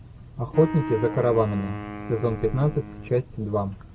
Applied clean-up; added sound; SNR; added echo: none; Wind instrument, woodwind instrument; 11 dB; none.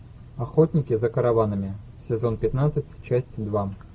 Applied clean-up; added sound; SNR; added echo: none; none; none; none.